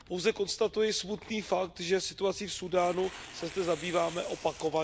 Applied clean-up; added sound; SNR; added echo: none; Tearing; 18 dB; none.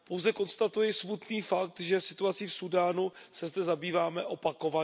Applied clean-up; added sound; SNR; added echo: none; none; none; none.